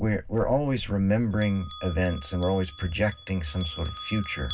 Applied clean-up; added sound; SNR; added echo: none; Bell; 14 dB; reverberation time 0.4 s.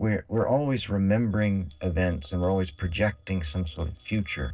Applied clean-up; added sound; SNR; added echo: neural separator model SepFormer DNS4.